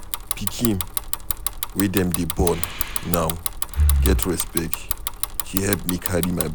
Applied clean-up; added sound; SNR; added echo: none; Breathing + Bicycle; -1 dB; none.